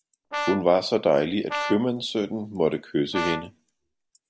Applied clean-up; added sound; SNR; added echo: none; Brass instrument; 8 dB; none.